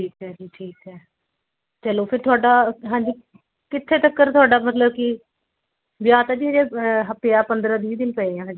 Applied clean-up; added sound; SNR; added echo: none; none; none; none.